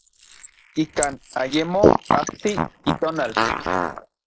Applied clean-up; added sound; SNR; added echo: neural mask model Resemble Enhance denoiser.